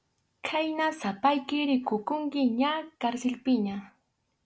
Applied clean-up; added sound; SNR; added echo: none; none; none; none.